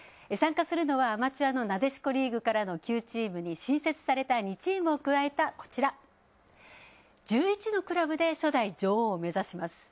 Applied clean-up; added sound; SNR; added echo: none; none; none; none.